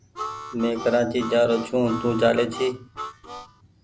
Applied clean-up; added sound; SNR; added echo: none; Harmonica; 12 dB; none.